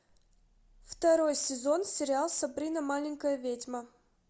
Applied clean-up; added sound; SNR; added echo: none; none; none; none.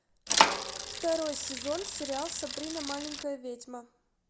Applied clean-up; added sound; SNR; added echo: none; Bicycle; -5 dB; none.